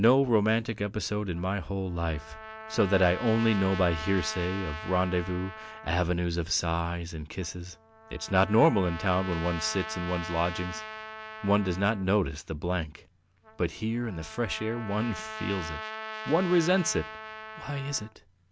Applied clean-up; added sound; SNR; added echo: none; Trumpet; 13 dB; none.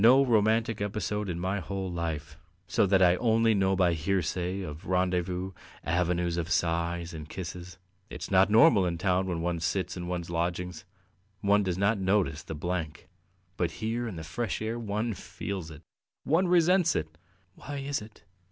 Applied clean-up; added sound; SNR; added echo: none; none; none; none.